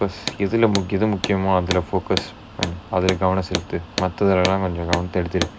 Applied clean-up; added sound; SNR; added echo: none; Hammer; 9 dB; none.